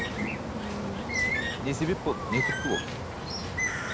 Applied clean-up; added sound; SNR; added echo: none; Bird; -3 dB; none.